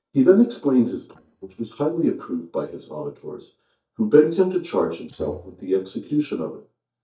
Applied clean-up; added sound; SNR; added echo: neural mask model DeepFilterNet 3.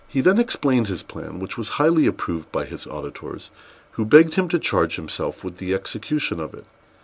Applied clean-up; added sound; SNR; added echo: none; none; none; none.